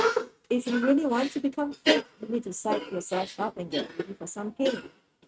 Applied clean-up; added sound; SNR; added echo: neural mask model RNNoise.